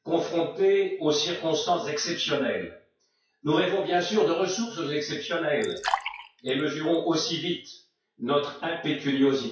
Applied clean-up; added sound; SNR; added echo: classical method WPE with log-MMSE.